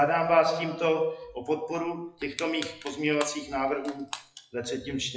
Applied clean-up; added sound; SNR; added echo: classical method WPE with log-MMSE.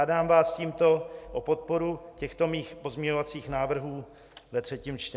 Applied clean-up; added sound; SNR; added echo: none; none; none; none.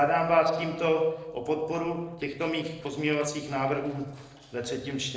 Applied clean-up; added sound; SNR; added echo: neural separator model SepFormer DNS4.